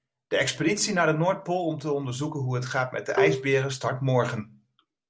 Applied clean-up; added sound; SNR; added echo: none; Marimba, xylophone; 1 dB; none.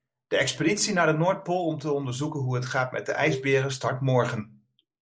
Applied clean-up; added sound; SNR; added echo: neural mask model Resemble Enhance denoiser.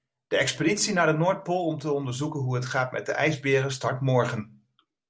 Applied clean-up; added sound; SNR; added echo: none; none; none; none.